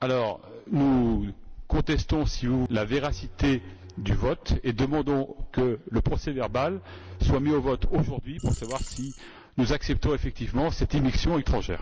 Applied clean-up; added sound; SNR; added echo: none; Bowed string instrument + Coin (dropping); 18 dB; none.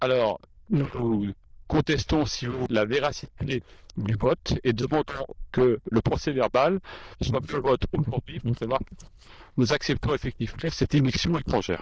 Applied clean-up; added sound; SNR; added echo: neural diffusion model UNIVERSE++.